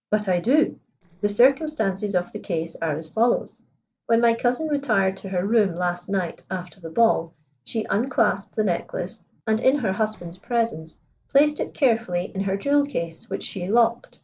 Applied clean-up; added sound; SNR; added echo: neural separator model SepFormer DNS4.